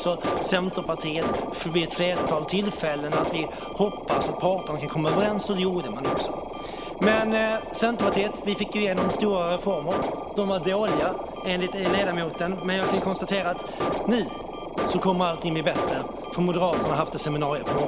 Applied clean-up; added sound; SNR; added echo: none; Alarm; 3 dB; none.